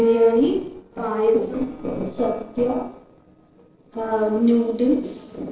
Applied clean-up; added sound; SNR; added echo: neural separator model SepFormer DNS4.